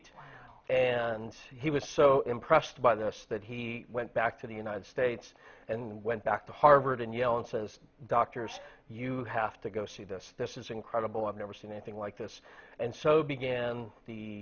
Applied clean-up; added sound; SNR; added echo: none; none; none; none.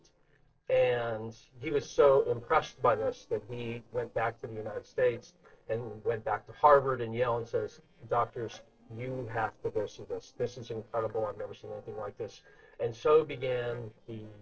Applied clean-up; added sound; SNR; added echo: neural separator model SepFormer DNS4.